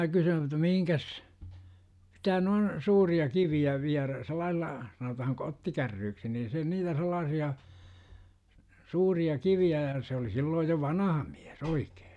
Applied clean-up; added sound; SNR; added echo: none; none; none; none.